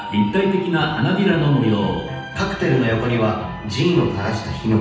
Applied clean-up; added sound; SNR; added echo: none; Bell; 19 dB; reverberation time 0.9 s.